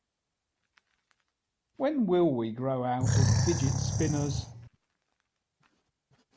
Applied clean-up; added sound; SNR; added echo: none; Animal; -4 dB; none.